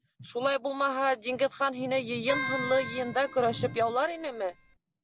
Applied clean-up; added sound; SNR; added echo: none; Keyboard (musical); 8 dB; none.